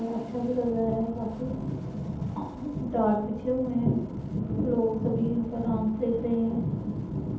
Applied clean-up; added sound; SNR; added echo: none; Engine starting; 17 dB; reverberation time 0.8 s.